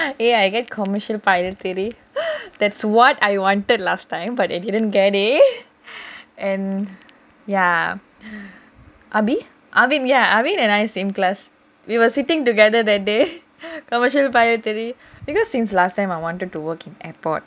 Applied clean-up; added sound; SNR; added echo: none; none; none; none.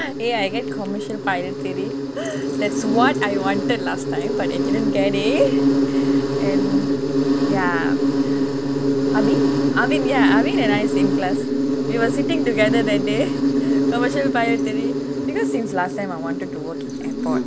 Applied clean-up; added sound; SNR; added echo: none; Insect; -5 dB; none.